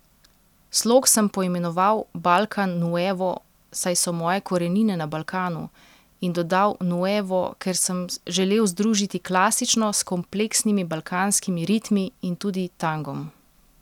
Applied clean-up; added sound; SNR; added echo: none; none; none; none.